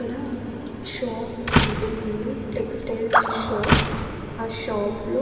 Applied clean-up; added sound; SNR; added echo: none; Slam; 1 dB; reverberation time 2.6 s.